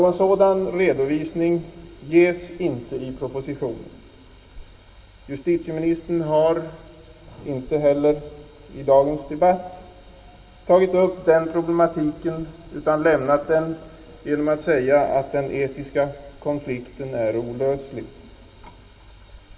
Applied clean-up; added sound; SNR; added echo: none; none; none; reverberation time 2.1 s.